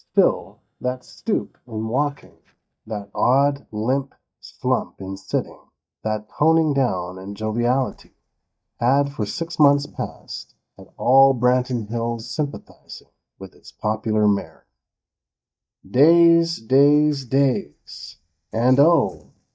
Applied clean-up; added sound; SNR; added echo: neural mask model DeepFilterNet 3.